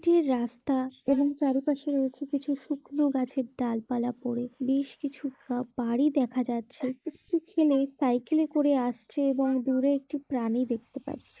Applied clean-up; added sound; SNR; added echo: neural mask model Resemble Enhance denoiser.